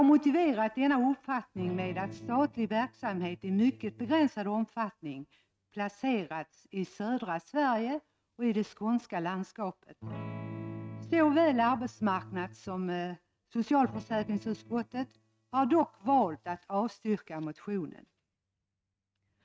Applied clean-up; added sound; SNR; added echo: neural mask model RNNoise.